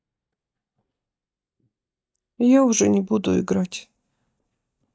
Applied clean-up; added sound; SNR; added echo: neural mask model DeepFilterNet 3.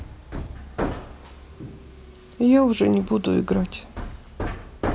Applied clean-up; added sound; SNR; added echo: none; Hammer; 9 dB; none.